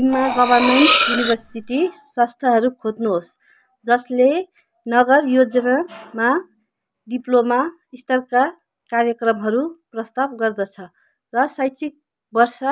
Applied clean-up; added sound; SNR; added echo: none; Cutlery, silverware; 1 dB; none.